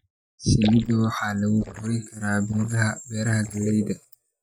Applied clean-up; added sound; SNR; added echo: neural mask model DeepFilterNet 3.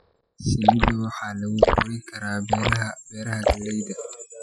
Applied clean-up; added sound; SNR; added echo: classical method spectral subtraction.